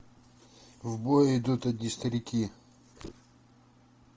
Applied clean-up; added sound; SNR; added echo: none; none; none; none.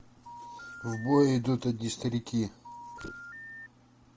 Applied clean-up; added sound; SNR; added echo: none; Telephone; 15 dB; none.